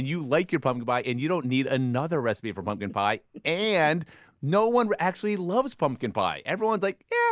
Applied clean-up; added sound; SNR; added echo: neural mask model Resemble Enhance denoiser.